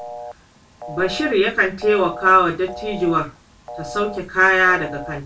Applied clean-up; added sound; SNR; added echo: none; Telephone; 15 dB; reverberation time 0.1 s.